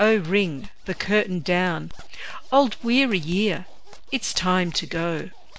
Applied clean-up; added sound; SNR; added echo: none; Zipper (clothing); 11 dB; none.